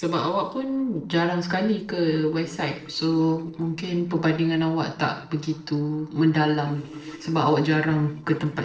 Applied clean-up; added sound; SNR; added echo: neural separator model SepFormer DNS4.